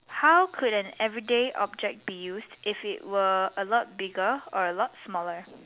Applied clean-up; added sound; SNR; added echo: none; none; none; none.